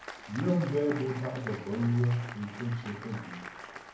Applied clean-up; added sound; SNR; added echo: none; Applause; 13 dB; reverberation time 0.9 s.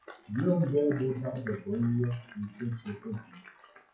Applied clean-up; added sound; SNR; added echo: classical method WPE with log-MMSE.